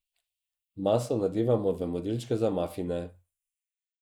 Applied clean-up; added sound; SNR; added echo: neural mask model Resemble Enhance denoiser.